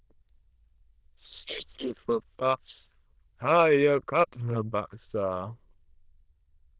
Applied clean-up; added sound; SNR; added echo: neural diffusion model UNIVERSE++.